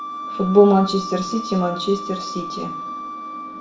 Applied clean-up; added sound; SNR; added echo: none; Wind instrument, woodwind instrument; 9 dB; reverberation time 0.5 s.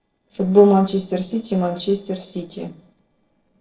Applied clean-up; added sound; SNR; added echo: neural separator model SepFormer DNS4.